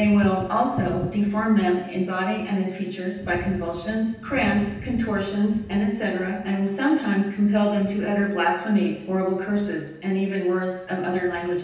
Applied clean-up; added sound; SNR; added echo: none; Thunder; 16 dB; reverberation time 0.9 s.